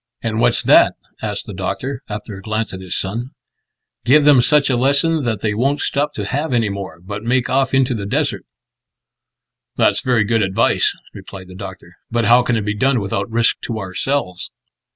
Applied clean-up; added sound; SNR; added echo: none; none; none; none.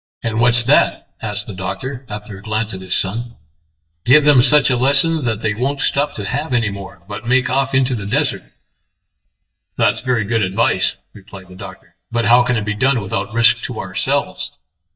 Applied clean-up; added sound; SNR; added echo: neural mask model DeepFilterNet 3.